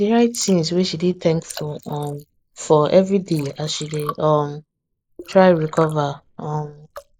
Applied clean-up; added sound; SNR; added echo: neural mask model Resemble Enhance denoiser.